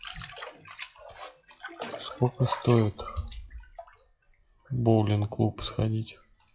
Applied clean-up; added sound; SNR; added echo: classical method WPE with log-MMSE.